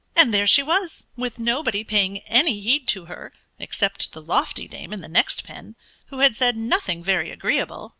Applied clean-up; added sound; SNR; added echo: none; none; none; none.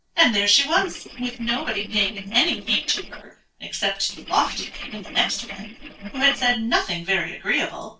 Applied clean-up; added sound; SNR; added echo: neural separator model SepFormer DNS4.